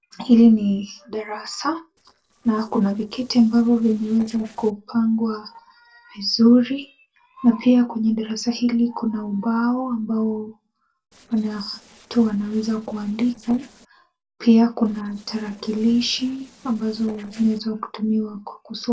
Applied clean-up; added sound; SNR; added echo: neural separator model SepFormer DNS4.